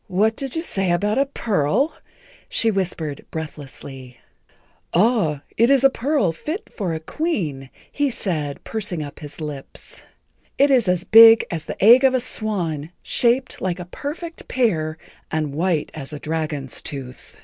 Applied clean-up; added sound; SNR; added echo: none; none; none; none.